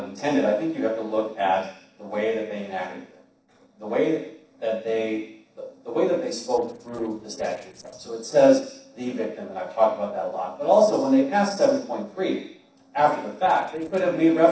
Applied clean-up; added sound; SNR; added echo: neural separator model SepFormer DNS4.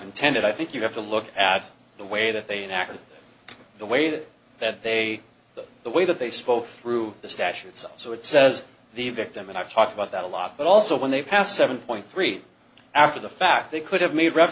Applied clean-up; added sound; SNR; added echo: none; none; none; none.